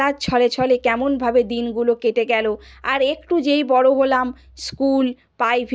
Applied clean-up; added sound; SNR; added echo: none; none; none; none.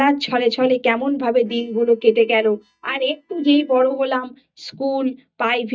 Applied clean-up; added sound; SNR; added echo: neural mask model DeepFilterNet 3.